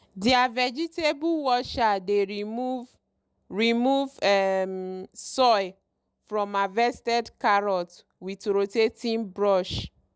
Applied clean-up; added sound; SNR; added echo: none; none; none; none.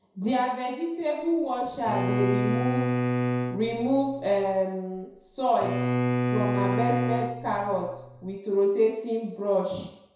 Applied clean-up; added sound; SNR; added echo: none; Bowed string instrument; 1 dB; reverberation time 0.7 s.